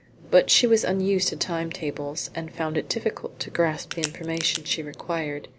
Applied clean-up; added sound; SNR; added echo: none; Crack; 10 dB; none.